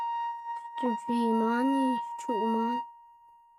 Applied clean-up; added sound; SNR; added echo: neural mask model RNNoise.